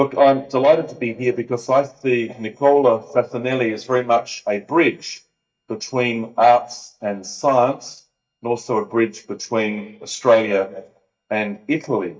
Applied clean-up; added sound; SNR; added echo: neural mask model DeepFilterNet 3.